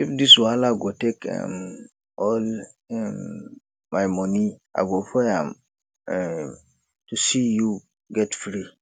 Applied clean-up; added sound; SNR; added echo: none; none; none; none.